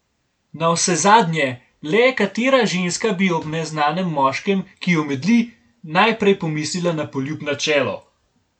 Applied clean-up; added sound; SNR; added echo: none; none; none; none.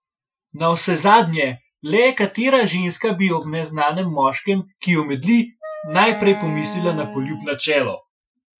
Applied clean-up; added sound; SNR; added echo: classical method Wiener filter.